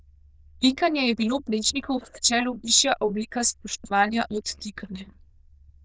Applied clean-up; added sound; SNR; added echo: neural diffusion model UNIVERSE++.